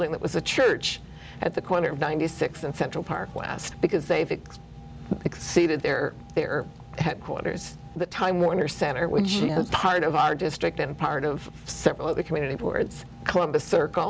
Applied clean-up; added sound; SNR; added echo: none; none; none; none.